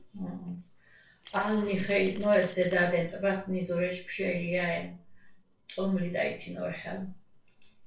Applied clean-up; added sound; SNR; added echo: neural separator model SepFormer DNS4.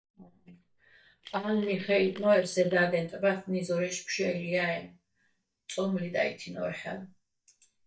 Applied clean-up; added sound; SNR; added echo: neural mask model DeepFilterNet 3.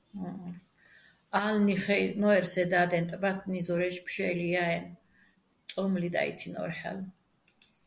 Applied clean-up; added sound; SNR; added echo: none; none; none; none.